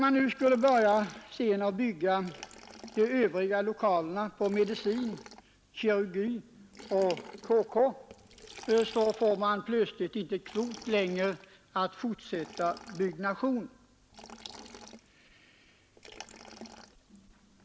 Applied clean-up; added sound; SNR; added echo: none; Liquid; 20 dB; none.